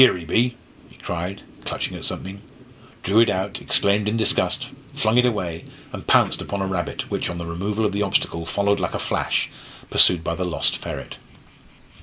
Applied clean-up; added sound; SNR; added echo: none; Thunder; 17 dB; none.